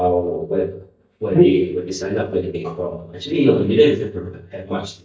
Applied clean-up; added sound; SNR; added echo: neural mask model DeepFilterNet 3.